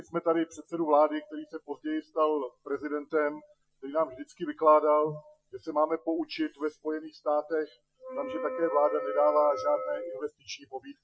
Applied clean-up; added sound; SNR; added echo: classical method Wiener filter.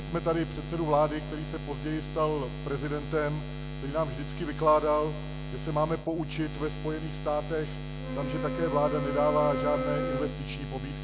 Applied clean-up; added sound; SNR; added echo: none; Wind instrument, woodwind instrument + Buzz; 4 dB; none.